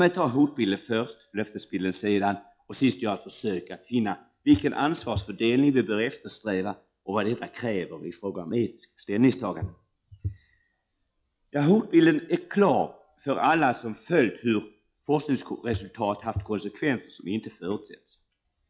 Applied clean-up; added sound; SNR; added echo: classical method log-MMSE.